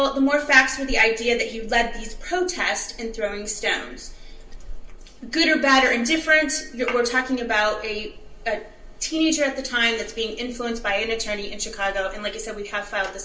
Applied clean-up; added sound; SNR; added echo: none; Liquid; 18 dB; reverberation time 0.3 s.